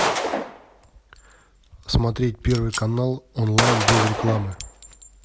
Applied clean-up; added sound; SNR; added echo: none; Gunshot, gunfire; 3 dB; none.